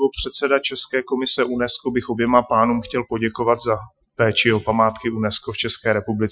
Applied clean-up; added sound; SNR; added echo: classical method Wiener filter.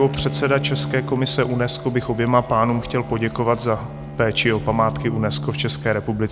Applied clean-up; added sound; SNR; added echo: none; Bowed string instrument; 9 dB; none.